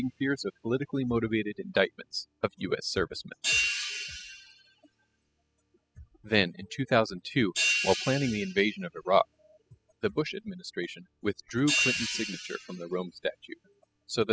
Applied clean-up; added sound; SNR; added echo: classical method spectral subtraction.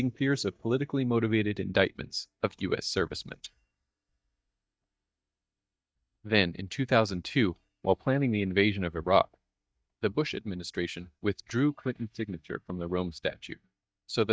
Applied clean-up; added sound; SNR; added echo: neural mask model DeepFilterNet 3.